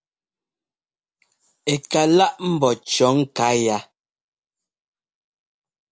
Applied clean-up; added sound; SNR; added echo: none; none; none; none.